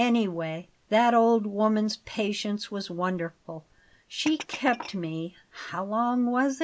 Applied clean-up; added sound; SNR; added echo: none; Glass; 17 dB; none.